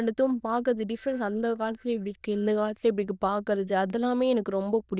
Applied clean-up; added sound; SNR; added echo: neural diffusion model UNIVERSE++.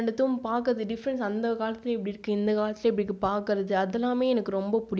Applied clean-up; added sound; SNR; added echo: none; none; none; none.